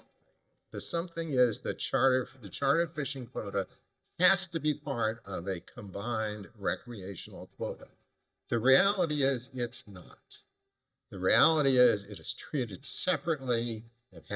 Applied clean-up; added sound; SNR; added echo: neural mask model DeepFilterNet 3.